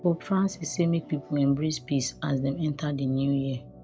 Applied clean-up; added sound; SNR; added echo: none; Organ; 20 dB; none.